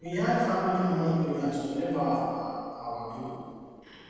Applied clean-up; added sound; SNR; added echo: neural separator model SepFormer DNS4.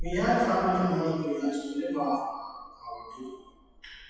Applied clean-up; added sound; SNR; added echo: classical method WPE with log-MMSE.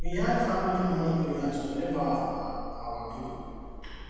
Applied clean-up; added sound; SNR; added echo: none; Engine starting; 7 dB; reverberation time 2.1 s.